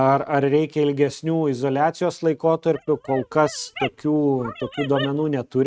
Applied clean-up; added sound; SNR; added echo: neural mask model RNNoise.